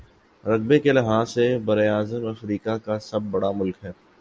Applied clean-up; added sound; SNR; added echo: none; none; none; none.